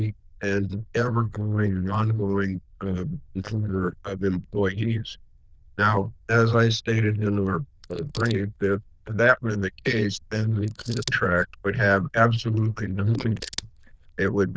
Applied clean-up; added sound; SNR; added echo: neural diffusion model UNIVERSE++.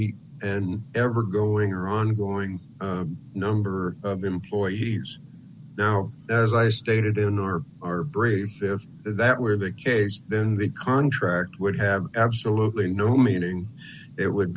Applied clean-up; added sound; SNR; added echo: none; none; none; none.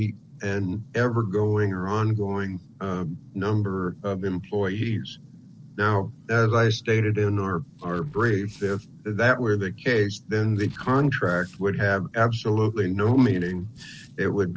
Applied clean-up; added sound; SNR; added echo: neural separator model SepFormer DNS4.